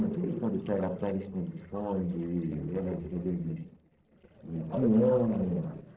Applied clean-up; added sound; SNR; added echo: neural separator model SepFormer DNS4.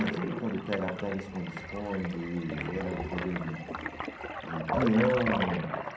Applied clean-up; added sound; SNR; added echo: none; Toilet flush; 4 dB; reverberation time 0.6 s.